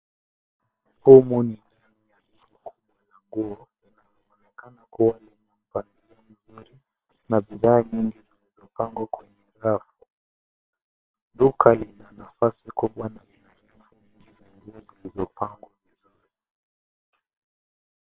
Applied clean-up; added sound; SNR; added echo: neural separator model SepFormer WHAM!.